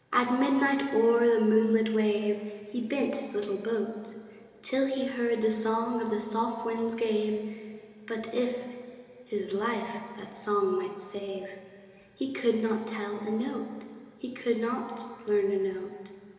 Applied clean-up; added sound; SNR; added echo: none; none; none; reverberation time 2.5 s.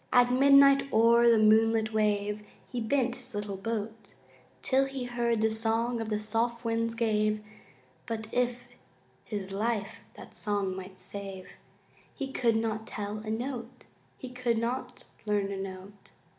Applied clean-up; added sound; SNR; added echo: none; none; none; none.